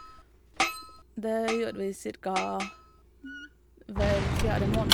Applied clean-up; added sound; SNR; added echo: none; Squeak / Wood + Boom; -1 dB; none.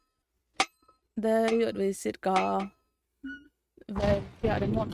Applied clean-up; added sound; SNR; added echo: neural mask model RNNoise.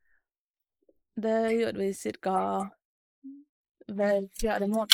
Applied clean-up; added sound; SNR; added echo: neural mask model Resemble Enhance denoiser.